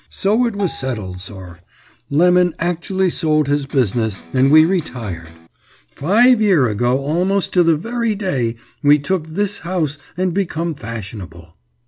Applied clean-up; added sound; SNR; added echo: none; Electric guitar + Bell; 20 dB; none.